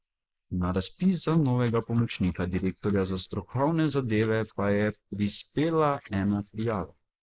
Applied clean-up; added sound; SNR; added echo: neural mask model Resemble Enhance denoiser.